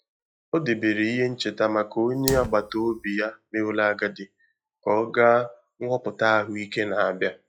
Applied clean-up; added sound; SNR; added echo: classical method log-MMSE.